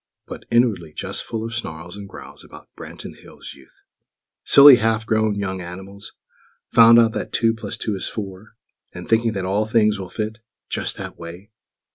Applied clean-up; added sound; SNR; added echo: none; none; none; none.